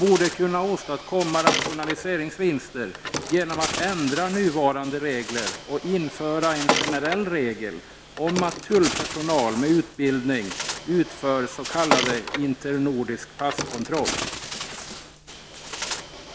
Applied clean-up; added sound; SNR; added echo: none; Bird; 6 dB; none.